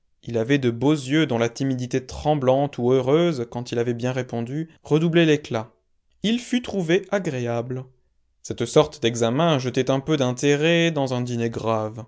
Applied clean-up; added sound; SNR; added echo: none; none; none; none.